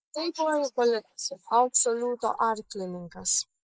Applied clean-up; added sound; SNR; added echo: neural mask model Resemble Enhance denoiser.